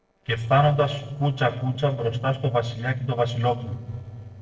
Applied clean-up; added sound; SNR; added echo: neural separator model SepFormer DNS4.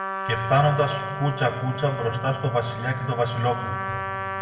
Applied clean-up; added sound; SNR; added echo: none; Trumpet; 7 dB; reverberation time 1.7 s.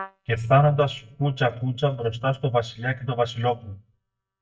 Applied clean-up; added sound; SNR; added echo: neural mask model DeepFilterNet 3.